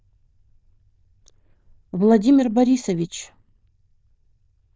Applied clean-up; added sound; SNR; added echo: neural diffusion model UNIVERSE++.